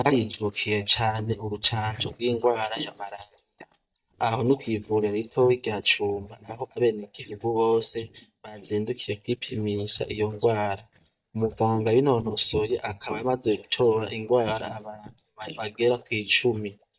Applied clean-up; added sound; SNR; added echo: neural mask model DeepFilterNet 3.